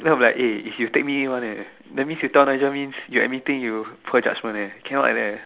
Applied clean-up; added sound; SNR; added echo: none; none; none; none.